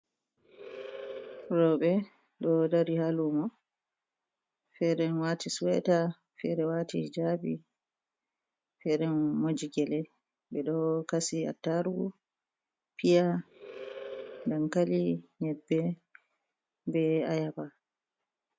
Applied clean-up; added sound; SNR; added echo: none; Animal; 13 dB; none.